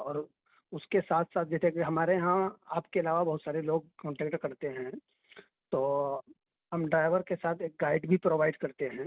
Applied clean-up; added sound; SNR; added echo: none; none; none; none.